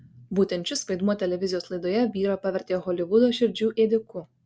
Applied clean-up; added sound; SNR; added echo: none; none; none; none.